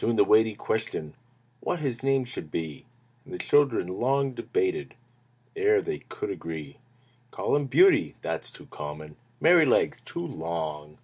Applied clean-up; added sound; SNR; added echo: none; none; none; none.